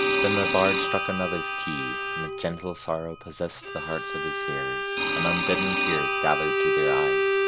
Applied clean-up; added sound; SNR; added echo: none; Bowed string instrument + Telephone; -4 dB; none.